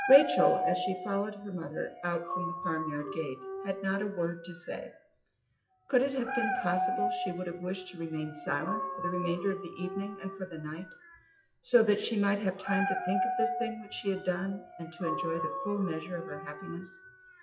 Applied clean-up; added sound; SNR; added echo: classical method WPE with log-MMSE.